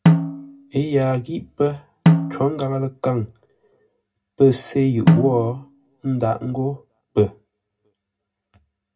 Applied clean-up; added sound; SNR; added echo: none; Snare drum; -1 dB; reverberation time 0.2 s.